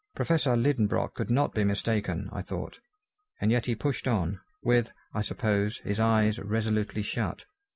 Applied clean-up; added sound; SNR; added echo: none; none; none; none.